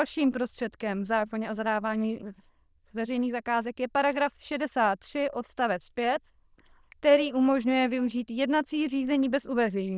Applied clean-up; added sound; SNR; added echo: neural diffusion model UNIVERSE++.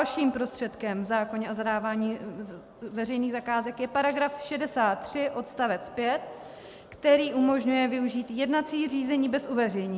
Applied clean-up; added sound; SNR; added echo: none; none; none; none.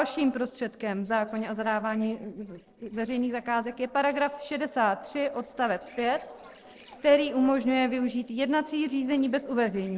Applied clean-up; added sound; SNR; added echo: neural separator model SepFormer DNS4.